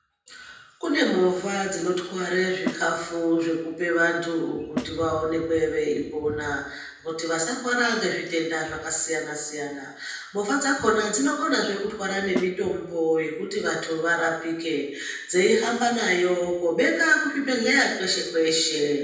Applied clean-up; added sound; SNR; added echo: none; Snare drum; 13 dB; reverberation time 0.9 s.